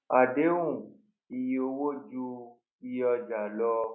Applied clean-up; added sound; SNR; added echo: none; none; none; none.